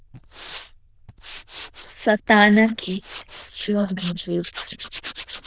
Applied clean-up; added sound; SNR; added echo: neural diffusion model UNIVERSE++.